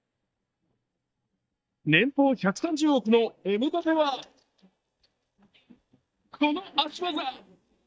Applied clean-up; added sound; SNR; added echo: neural mask model DeepFilterNet 3.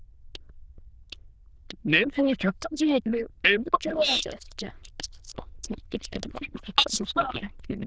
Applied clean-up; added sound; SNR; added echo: neural diffusion model UNIVERSE++.